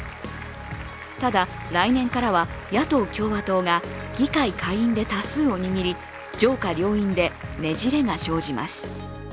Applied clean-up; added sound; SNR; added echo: none; none; none; none.